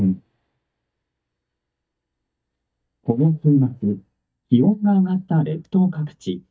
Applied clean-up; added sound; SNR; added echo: neural mask model DeepFilterNet 3.